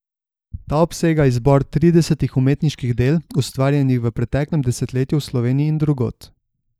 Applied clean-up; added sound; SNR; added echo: neural mask model Resemble Enhance denoiser.